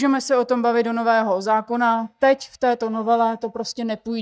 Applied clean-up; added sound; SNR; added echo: neural mask model DeepFilterNet 3.